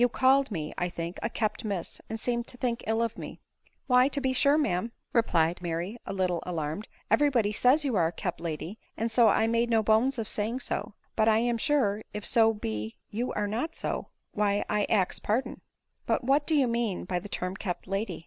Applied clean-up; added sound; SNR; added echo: none; none; none; none.